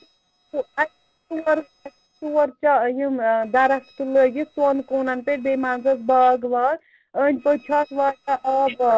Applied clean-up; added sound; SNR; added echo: neural separator model SepFormer DNS4.